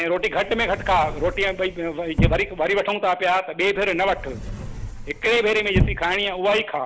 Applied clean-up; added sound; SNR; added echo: none; Sliding door / Slam / Wood; 5 dB; none.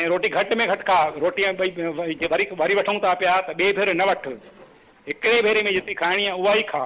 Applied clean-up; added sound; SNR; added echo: neural separator model SepFormer DNS4.